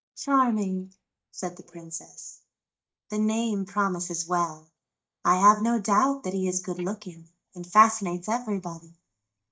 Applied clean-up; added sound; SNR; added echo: neural mask model DeepFilterNet 3.